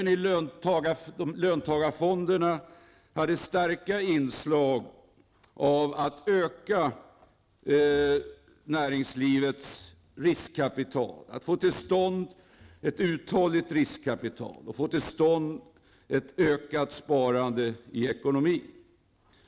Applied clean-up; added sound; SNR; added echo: none; none; none; none.